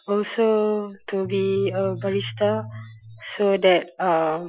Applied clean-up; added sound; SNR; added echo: classical method Wiener filter.